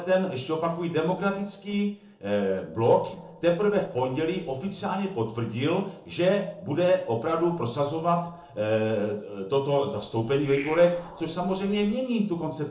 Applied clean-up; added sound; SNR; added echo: neural separator model SepFormer DNS4.